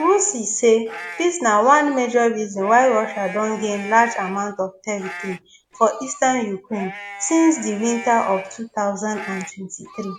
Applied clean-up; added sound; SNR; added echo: none; Livestock, farm animals, working animals; 16 dB; none.